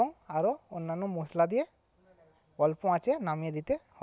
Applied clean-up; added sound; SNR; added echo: none; none; none; none.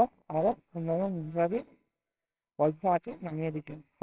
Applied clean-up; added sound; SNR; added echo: neural separator model SepFormer WHAMR!.